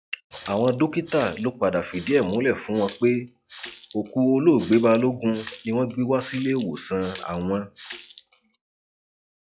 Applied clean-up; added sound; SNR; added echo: classical method log-MMSE.